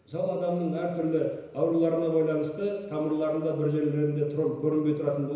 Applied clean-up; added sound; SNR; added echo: none; none; none; reverberation time 1.0 s.